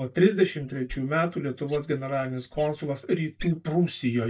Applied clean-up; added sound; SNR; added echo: neural mask model DeepFilterNet 3.